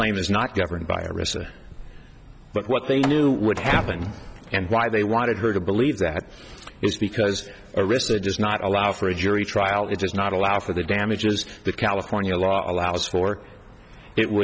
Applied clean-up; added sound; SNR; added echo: none; Slam; 10 dB; none.